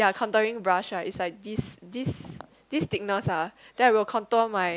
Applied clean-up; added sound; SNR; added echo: none; none; none; none.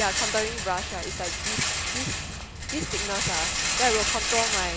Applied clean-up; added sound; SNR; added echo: none; Rattle; -3 dB; none.